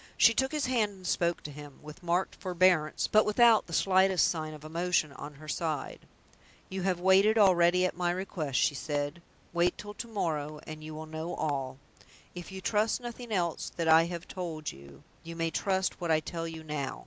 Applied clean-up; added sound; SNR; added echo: none; none; none; none.